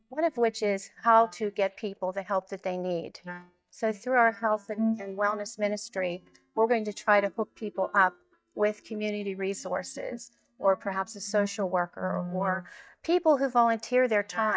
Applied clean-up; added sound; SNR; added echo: neural mask model DeepFilterNet 3.